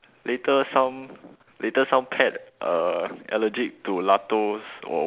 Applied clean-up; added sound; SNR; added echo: none; none; none; none.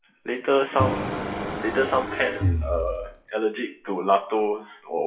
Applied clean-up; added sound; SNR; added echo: classical method WPE with log-MMSE.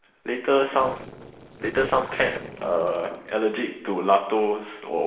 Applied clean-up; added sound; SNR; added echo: neural separator model SepFormer DNS4.